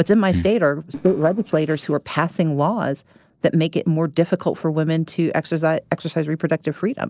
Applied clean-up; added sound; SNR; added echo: neural separator model SepFormer DNS4.